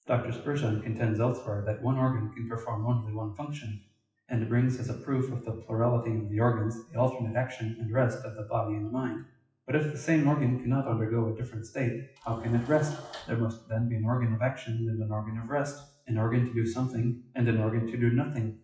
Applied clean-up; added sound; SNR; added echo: classical method WPE with log-MMSE.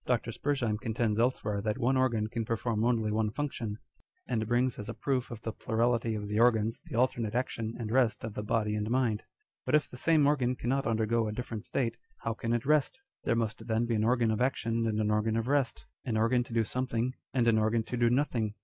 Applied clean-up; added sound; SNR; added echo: none; none; none; none.